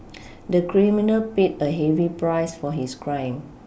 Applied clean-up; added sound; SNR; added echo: none; none; none; none.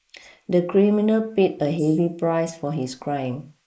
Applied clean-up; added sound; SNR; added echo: neural mask model Resemble Enhance denoiser.